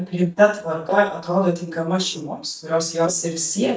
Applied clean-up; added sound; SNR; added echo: neural mask model DeepFilterNet 3.